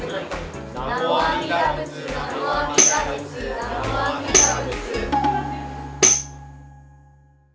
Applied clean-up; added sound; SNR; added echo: none; Tambourine; -2 dB; none.